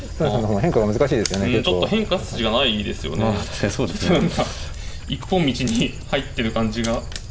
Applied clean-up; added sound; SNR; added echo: none; Dog; 10 dB; none.